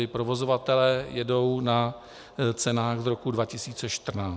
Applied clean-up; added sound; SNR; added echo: none; none; none; none.